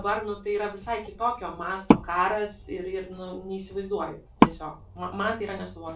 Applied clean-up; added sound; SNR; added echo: none; Wood; -1 dB; reverberation time 0.2 s.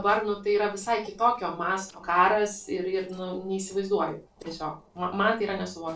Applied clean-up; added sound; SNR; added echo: neural separator model SepFormer DNS4.